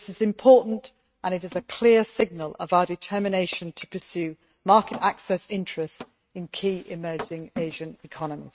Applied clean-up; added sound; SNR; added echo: neural mask model RNNoise.